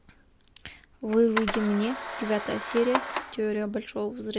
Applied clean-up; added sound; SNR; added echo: none; Camera; 7 dB; none.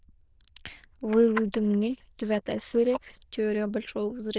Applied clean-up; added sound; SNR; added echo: neural diffusion model UNIVERSE++.